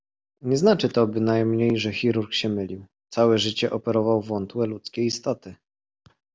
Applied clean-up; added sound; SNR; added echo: none; none; none; none.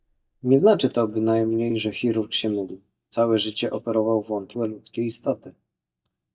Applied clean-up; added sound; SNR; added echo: neural mask model DeepFilterNet 3.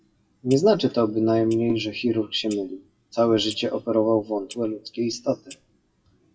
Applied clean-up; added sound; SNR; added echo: classical method WPE with log-MMSE.